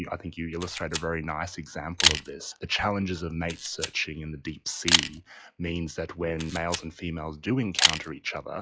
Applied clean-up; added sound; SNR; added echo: classical method log-MMSE.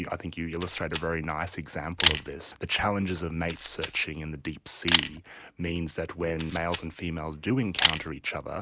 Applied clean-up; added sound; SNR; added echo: none; Camera; 0 dB; none.